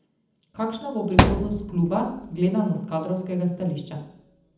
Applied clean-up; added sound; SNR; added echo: none; Thump, thud; -3 dB; reverberation time 0.8 s.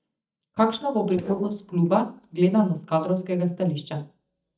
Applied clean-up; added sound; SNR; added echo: neural mask model DeepFilterNet 3.